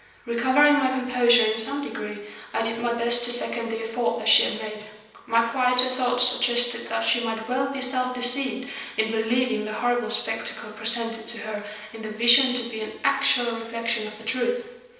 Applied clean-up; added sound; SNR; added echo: none; none; none; reverberation time 0.9 s.